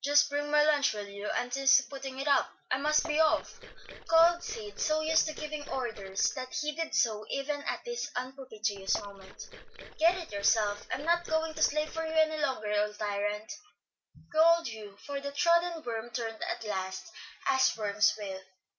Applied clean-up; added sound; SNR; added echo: none; Liquid; 16 dB; none.